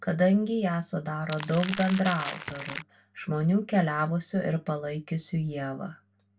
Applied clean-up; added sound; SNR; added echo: none; Crackle; 8 dB; reverberation time 0.1 s.